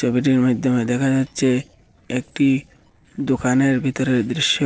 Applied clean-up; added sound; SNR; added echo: neural separator model SepFormer DNS4.